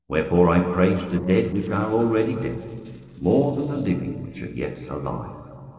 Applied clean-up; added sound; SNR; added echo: neural separator model SepFormer DNS4.